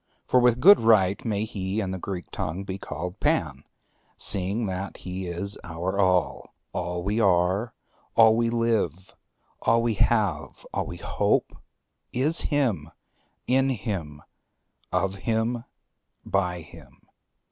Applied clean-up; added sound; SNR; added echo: none; none; none; none.